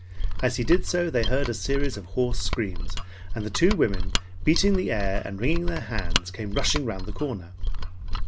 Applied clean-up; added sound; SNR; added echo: none; Mechanisms; -1 dB; none.